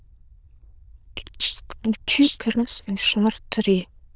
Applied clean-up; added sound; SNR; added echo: neural diffusion model UNIVERSE++.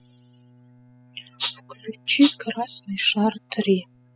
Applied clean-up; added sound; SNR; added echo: classical method spectral subtraction.